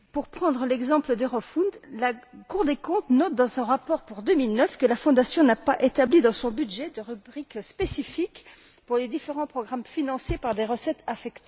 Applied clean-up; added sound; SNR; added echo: none; none; none; none.